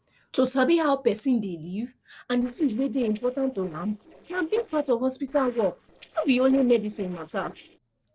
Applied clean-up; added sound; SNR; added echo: neural separator model SepFormer DNS4.